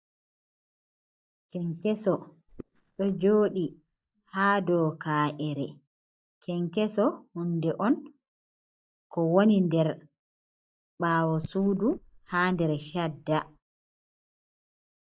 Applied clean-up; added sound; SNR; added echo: neural mask model DeepFilterNet 3.